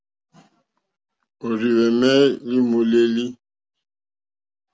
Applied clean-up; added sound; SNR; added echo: none; none; none; none.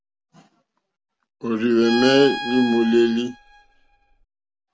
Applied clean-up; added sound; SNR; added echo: none; Bowed string instrument; 9 dB; none.